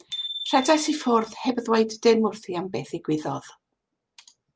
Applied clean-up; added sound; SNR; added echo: none; Bicycle bell; 14 dB; none.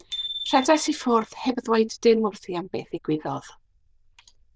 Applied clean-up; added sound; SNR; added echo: neural diffusion model UNIVERSE++.